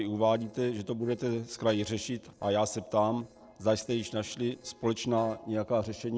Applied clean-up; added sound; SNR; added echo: neural separator model SepFormer DNS4.